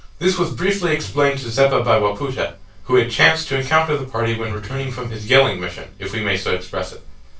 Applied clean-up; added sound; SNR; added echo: neural separator model SepFormer DNS4.